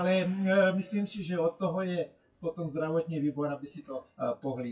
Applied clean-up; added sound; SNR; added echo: classical method WPE with log-MMSE.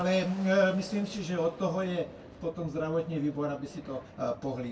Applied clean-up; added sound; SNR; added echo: none; Boom; 19 dB; reverberation time 0.2 s.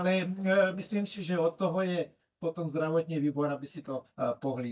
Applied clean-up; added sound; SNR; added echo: neural mask model DeepFilterNet 3.